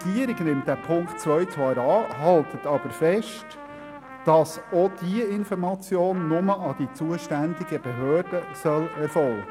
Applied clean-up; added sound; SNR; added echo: none; Trumpet; 15 dB; none.